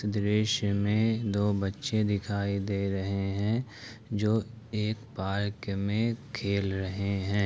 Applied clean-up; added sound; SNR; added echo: none; none; none; none.